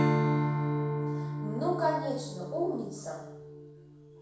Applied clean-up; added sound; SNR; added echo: none; Strum; -4 dB; reverberation time 0.7 s.